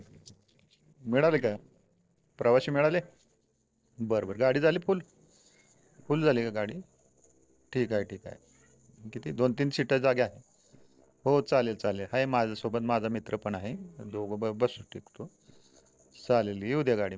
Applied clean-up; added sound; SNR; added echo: neural separator model SepFormer DNS4.